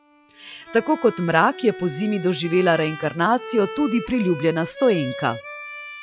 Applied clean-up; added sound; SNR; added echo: classical method log-MMSE.